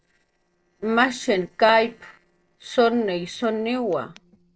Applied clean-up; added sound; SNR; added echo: neural separator model SepFormer DNS4.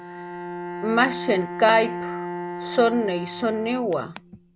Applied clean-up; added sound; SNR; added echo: none; Bowed string instrument; 9 dB; none.